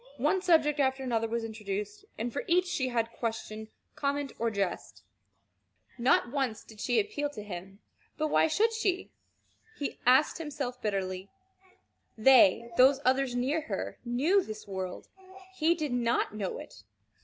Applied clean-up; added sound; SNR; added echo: none; none; none; none.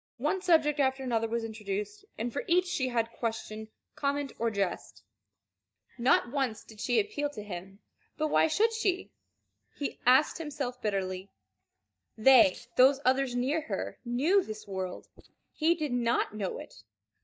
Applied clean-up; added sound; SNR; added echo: neural mask model DeepFilterNet 3.